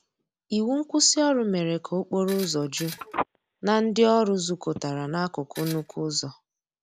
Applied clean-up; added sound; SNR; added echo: none; Telephone + Tools; 13 dB; none.